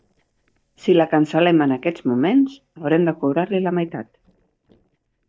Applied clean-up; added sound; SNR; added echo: neural mask model DeepFilterNet 3.